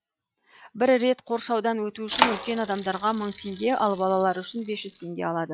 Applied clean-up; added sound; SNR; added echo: classical method log-MMSE.